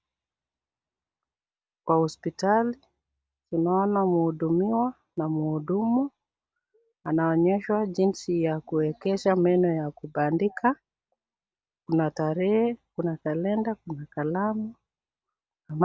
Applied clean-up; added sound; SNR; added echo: none; none; none; none.